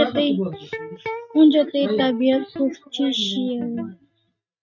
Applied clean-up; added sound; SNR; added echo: neural mask model RNNoise.